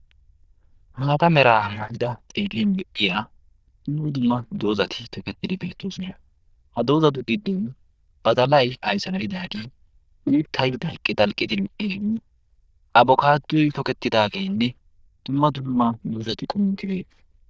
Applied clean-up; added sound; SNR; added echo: neural diffusion model UNIVERSE++.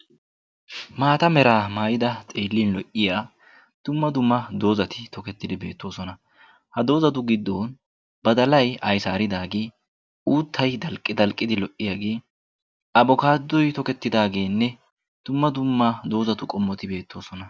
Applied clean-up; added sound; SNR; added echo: none; none; none; none.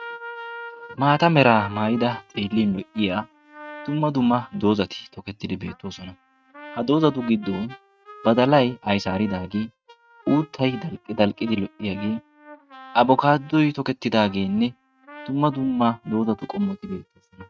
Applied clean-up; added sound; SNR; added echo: neural mask model RNNoise.